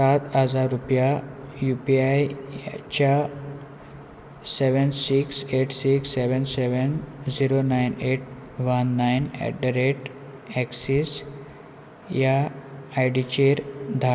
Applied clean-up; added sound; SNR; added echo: none; none; none; none.